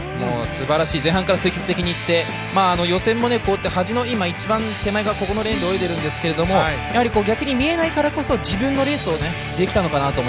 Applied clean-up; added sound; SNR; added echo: none; none; none; none.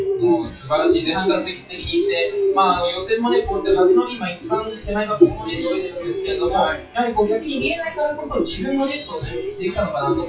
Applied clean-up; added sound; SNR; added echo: classical method WPE with log-MMSE.